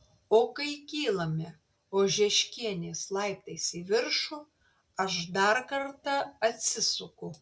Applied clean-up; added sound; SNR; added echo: none; none; none; none.